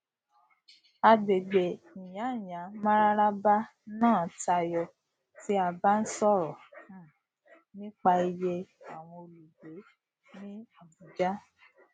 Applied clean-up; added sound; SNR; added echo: none; none; none; none.